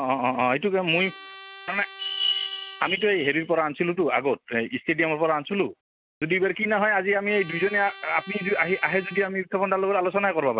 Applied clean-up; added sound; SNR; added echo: none; Trumpet; 18 dB; none.